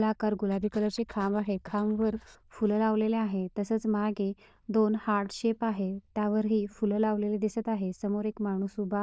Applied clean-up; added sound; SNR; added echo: neural diffusion model UNIVERSE++.